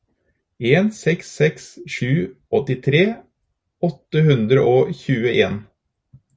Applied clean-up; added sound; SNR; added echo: none; none; none; none.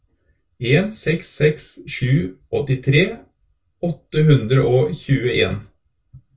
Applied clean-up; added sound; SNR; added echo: none; none; none; reverberation time 0.2 s.